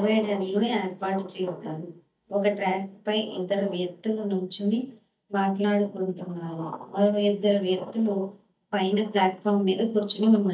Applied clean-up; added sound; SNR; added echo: neural mask model DeepFilterNet 3.